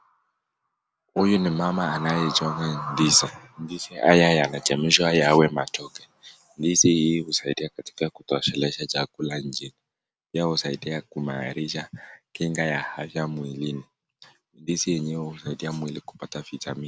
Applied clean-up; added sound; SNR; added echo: none; none; none; none.